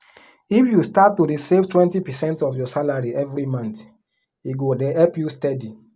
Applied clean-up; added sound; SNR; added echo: none; none; none; none.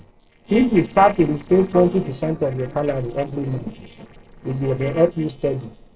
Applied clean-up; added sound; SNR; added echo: neural separator model SepFormer DNS4.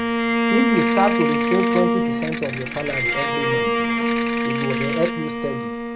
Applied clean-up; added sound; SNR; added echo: none; Ratchet, pawl / Percussion + Bowed string instrument; -4 dB; none.